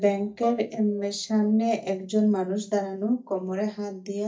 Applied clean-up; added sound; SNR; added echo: neural mask model DeepFilterNet 3.